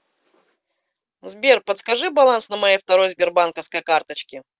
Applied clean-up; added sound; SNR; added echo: none; none; none; none.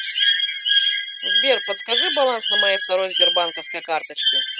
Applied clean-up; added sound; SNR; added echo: none; Bird; -4 dB; none.